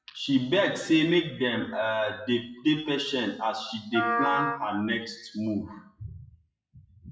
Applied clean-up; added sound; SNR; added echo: classical method WPE with log-MMSE.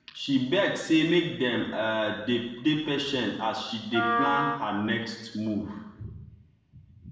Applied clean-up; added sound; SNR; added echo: none; Wind instrument, woodwind instrument; 3 dB; reverberation time 0.8 s.